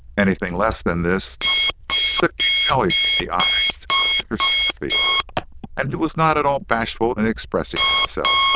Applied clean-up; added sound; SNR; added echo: neural diffusion model UNIVERSE++.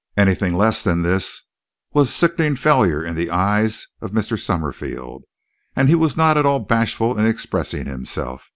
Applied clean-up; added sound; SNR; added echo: none; none; none; none.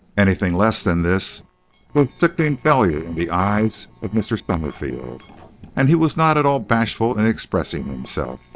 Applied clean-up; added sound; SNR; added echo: neural separator model SepFormer DNS4.